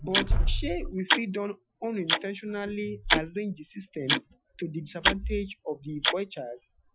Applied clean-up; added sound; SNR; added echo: classical method Wiener filter.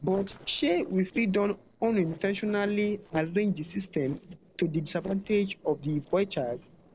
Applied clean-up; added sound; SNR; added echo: neural separator model SepFormer DNS4.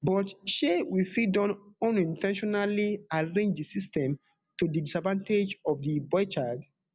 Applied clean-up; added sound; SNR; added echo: none; none; none; none.